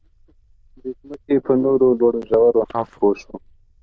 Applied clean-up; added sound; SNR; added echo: neural diffusion model UNIVERSE++.